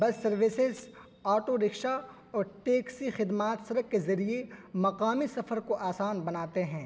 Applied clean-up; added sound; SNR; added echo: none; none; none; none.